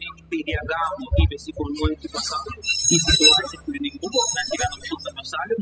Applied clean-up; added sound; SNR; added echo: classical method spectral subtraction.